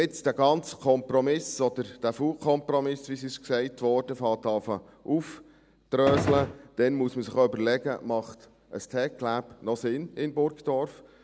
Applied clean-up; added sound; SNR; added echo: none; Gunshot, gunfire; 1 dB; none.